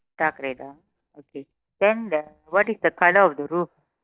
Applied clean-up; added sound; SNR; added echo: neural mask model DeepFilterNet 3.